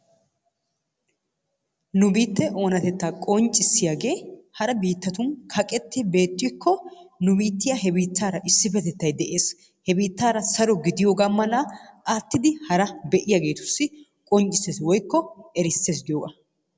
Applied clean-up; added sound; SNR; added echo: none; none; none; none.